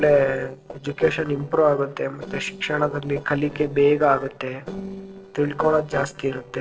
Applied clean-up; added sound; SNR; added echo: neural separator model SepFormer DNS4.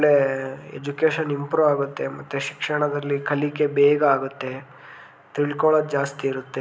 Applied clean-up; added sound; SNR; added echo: none; none; none; none.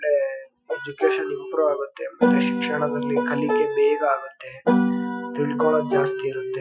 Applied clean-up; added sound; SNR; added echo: classical method Wiener filter.